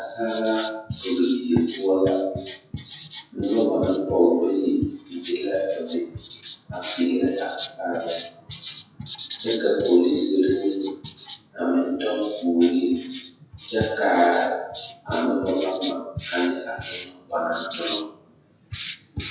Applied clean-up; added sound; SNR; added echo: classical method WPE with log-MMSE.